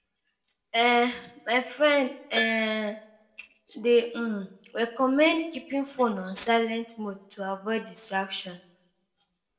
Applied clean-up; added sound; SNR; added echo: neural separator model SepFormer DNS4.